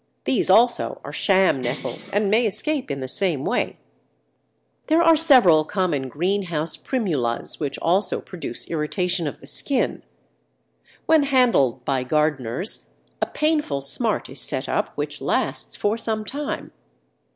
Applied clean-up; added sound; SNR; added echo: none; Bell; 15 dB; none.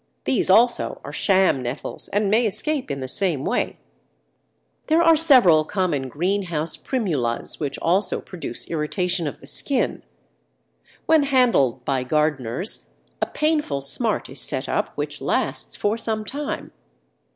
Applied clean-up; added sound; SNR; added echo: none; none; none; none.